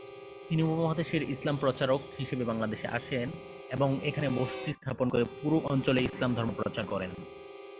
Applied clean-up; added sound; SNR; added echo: none; Harmonica; 14 dB; none.